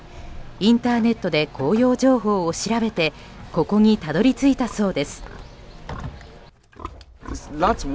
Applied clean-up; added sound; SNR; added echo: none; Livestock, farm animals, working animals; 18 dB; none.